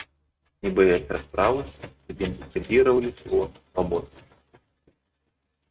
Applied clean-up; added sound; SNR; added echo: neural mask model RNNoise.